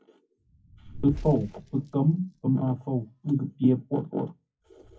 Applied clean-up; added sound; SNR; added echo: classical method WPE with log-MMSE.